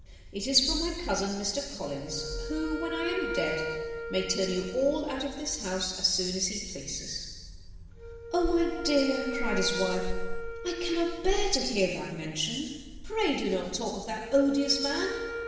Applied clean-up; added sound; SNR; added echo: none; Wind instrument, woodwind instrument; 10 dB; reverberation time 1.2 s.